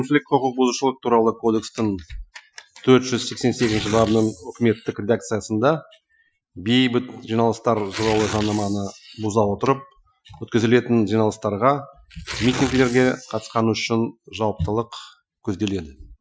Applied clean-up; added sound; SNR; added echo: classical method Wiener filter.